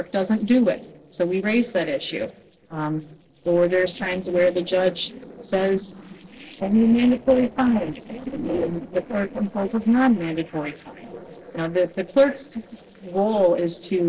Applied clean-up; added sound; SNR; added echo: neural separator model SepFormer DNS4.